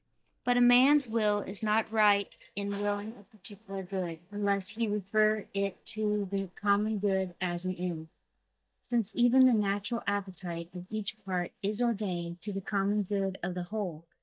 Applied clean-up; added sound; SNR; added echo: neural mask model DeepFilterNet 3.